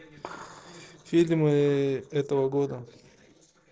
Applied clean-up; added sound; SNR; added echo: neural separator model SepFormer DNS4.